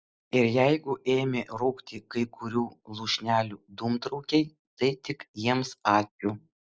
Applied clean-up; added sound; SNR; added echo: none; none; none; none.